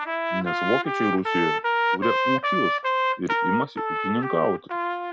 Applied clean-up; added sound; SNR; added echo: none; Trumpet; -3 dB; none.